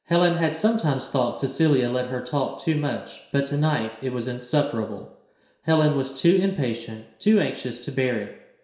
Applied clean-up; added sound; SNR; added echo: none; none; none; reverberation time 0.7 s.